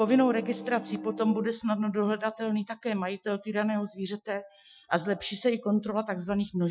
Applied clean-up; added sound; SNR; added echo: classical method Wiener filter.